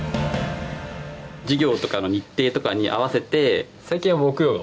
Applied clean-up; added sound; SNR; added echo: none; none; none; none.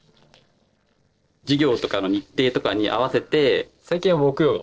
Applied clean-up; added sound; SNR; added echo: neural separator model SepFormer DNS4.